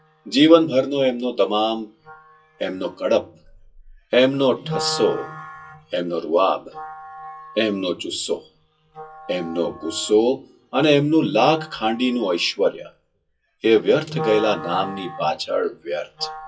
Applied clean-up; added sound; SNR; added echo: classical method WPE with log-MMSE.